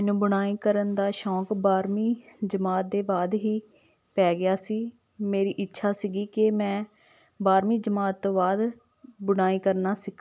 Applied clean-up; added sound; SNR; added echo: none; none; none; none.